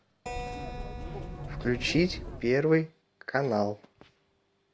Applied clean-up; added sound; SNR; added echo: none; Keyboard (musical); 7 dB; none.